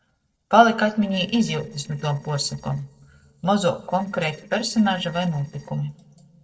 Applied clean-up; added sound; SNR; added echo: neural separator model SepFormer DNS4.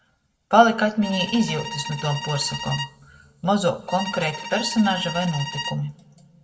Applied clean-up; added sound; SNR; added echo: none; Bowed string instrument; 10 dB; reverberation time 1.1 s.